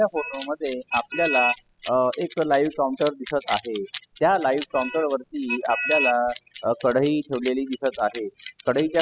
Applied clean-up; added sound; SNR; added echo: classical method spectral subtraction.